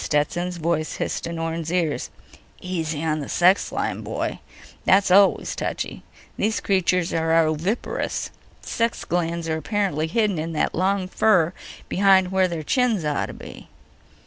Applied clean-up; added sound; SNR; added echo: none; none; none; none.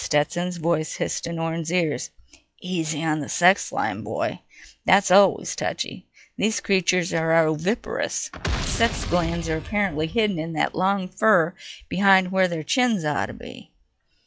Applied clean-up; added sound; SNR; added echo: classical method log-MMSE.